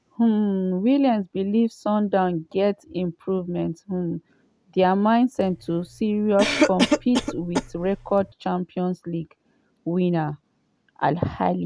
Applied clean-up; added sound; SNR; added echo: none; Cough; 3 dB; none.